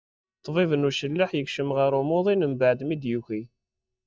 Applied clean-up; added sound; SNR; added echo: neural mask model DeepFilterNet 3.